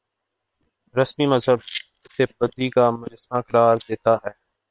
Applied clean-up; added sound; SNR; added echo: neural separator model SepFormer WHAM!.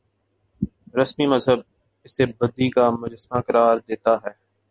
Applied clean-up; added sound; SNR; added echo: none; none; none; none.